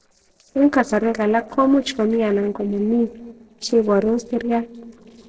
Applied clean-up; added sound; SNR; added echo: neural separator model SepFormer DNS4.